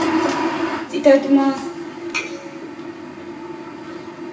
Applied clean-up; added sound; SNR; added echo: none; none; none; reverberation time 1.0 s.